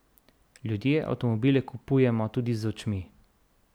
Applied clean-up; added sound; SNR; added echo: none; none; none; none.